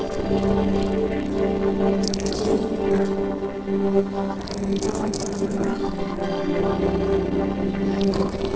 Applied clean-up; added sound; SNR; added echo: neural separator model SepFormer DNS4.